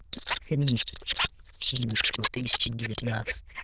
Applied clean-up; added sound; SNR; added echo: neural diffusion model UNIVERSE++.